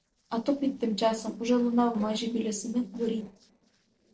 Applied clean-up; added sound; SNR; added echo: neural separator model SepFormer DNS4.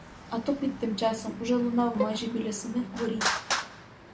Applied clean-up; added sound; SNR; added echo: none; Traffic noise, roadway noise + Bowed string instrument; 6 dB; none.